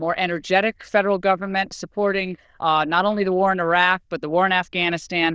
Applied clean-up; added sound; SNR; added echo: neural diffusion model UNIVERSE++.